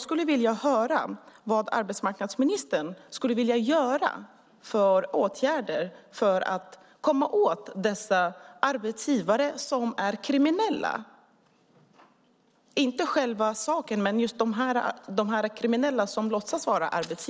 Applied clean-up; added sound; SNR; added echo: none; none; none; none.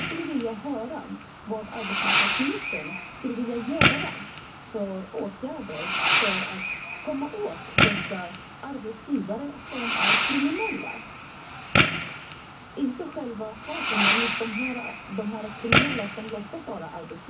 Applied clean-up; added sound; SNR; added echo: none; Fireworks; -5 dB; reverberation time 0.3 s.